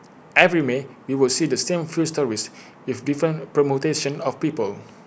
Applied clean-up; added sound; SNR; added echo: none; none; none; none.